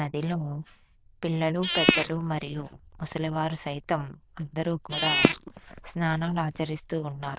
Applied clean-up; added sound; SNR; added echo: neural diffusion model UNIVERSE++.